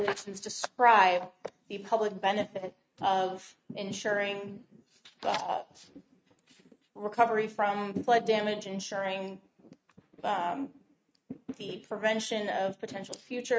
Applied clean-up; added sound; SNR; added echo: neural mask model RNNoise.